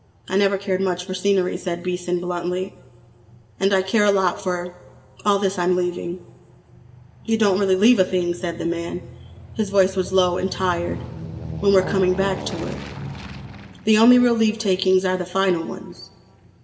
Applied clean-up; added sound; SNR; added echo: none; Aircraft; 15 dB; reverberation time 1.3 s.